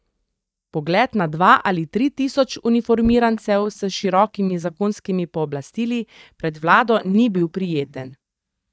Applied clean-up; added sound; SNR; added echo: neural mask model DeepFilterNet 3.